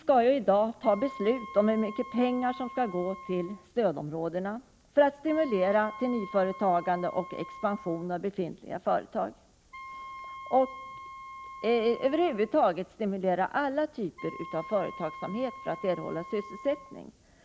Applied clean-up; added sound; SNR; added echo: none; Wind instrument, woodwind instrument; 16 dB; none.